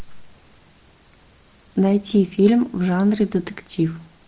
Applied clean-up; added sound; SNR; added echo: none; none; none; none.